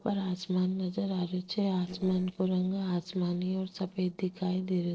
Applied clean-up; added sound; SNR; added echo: neural separator model SepFormer DNS4.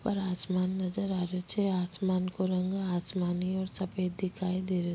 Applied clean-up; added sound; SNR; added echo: none; none; none; none.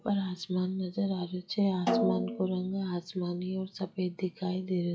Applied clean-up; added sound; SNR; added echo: classical method WPE with log-MMSE.